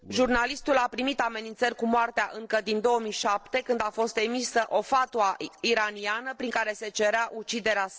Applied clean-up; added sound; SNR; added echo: neural separator model SepFormer DNS4.